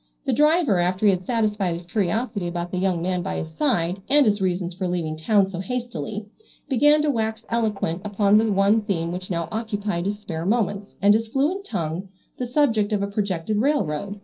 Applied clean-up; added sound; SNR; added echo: neural separator model SepFormer DNS4.